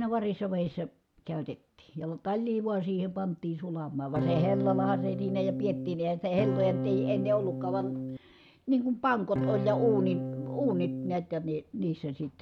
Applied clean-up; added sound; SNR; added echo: none; Electric guitar / Strum; 1 dB; none.